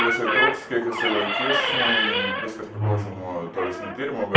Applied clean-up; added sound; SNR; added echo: none; Squeak / Slam; -4 dB; reverberation time 0.3 s.